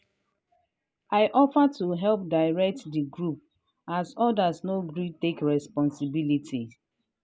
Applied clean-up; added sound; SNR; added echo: none; none; none; none.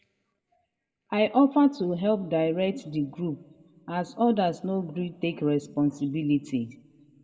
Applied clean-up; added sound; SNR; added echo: none; none; none; reverberation time 1.0 s.